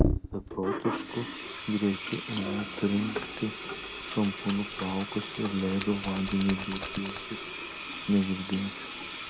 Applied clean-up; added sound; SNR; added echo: none; Sink (filling or washing); 3 dB; none.